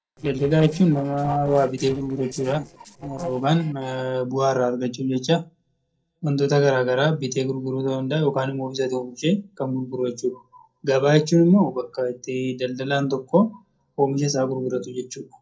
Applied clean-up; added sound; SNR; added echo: neural separator model SepFormer DNS4.